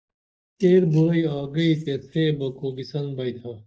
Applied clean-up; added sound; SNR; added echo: neural mask model DeepFilterNet 3.